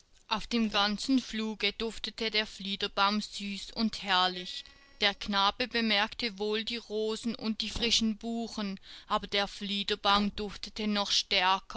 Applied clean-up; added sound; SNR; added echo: neural separator model SepFormer DNS4.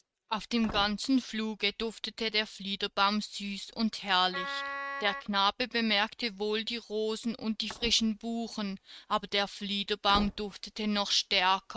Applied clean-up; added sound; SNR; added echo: neural mask model RNNoise.